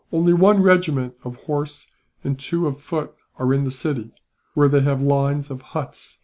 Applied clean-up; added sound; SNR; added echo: none; none; none; none.